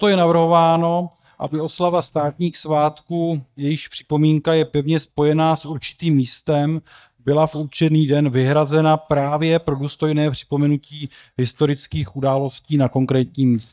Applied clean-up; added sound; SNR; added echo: neural mask model DeepFilterNet 3.